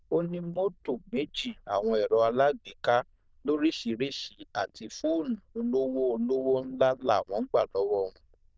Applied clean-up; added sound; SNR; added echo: neural diffusion model UNIVERSE++.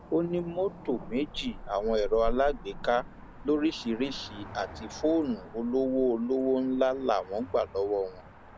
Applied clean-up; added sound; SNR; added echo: none; Cricket / Motor vehicle (road); 12 dB; none.